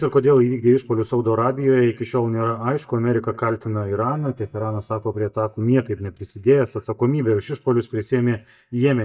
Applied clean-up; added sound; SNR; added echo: neural mask model DeepFilterNet 3.